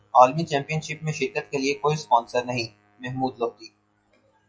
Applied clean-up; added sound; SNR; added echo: classical method log-MMSE.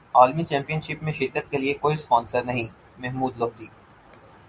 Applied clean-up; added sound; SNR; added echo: none; none; none; none.